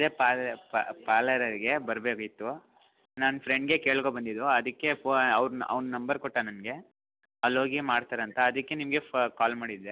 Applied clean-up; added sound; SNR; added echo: none; none; none; none.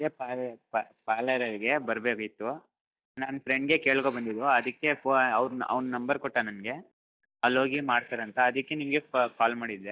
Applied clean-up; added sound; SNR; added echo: neural mask model DeepFilterNet 3.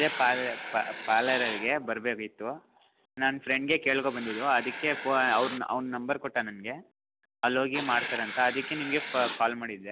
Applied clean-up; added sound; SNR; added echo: none; Writing; 8 dB; none.